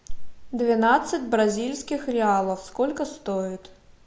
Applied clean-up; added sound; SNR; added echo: none; none; none; none.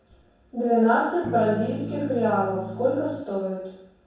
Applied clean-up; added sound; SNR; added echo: none; Electric guitar / Strum; 10 dB; reverberation time 0.7 s.